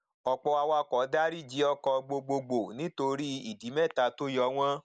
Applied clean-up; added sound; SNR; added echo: none; none; none; none.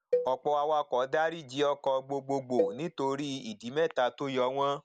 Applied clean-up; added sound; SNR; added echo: none; Cowbell; 7 dB; none.